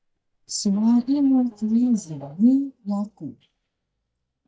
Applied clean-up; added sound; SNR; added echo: neural mask model DeepFilterNet 3.